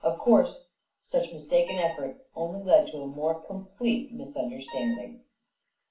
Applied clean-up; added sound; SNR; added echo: none; Wind instrument, woodwind instrument; 17 dB; reverberation time 0.3 s.